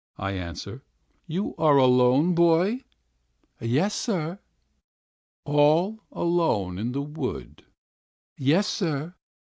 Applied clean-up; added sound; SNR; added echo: none; none; none; none.